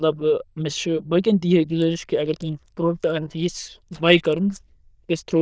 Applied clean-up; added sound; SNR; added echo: neural diffusion model UNIVERSE++.